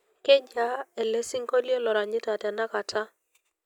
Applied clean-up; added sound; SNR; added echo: none; none; none; none.